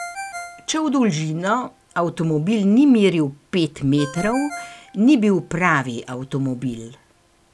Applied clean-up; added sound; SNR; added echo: none; Ringtone; 19 dB; none.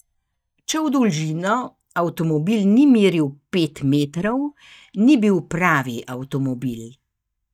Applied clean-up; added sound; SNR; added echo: neural mask model DeepFilterNet 3.